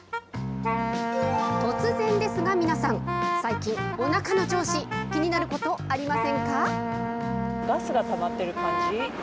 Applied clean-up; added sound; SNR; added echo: none; Wind instrument, woodwind instrument; 3 dB; none.